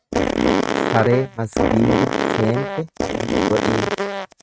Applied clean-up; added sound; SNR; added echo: neural mask model RNNoise.